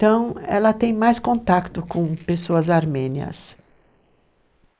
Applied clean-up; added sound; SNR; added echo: neural mask model Resemble Enhance denoiser.